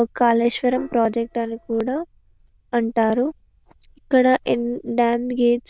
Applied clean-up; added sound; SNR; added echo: neural diffusion model UNIVERSE++.